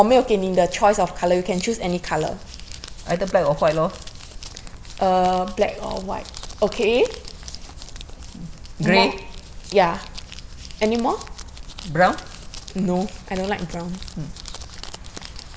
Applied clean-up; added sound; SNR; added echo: none; Crumpling, crinkling; 14 dB; none.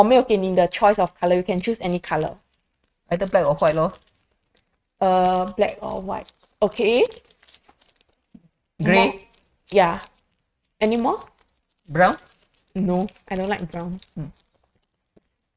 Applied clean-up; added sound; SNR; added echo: neural mask model RNNoise.